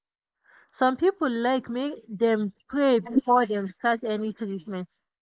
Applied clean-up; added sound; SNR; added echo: neural mask model Resemble Enhance denoiser.